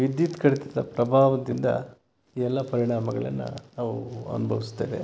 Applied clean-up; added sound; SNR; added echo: none; none; none; none.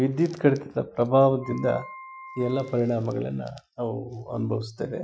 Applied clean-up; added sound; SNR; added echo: classical method Wiener filter.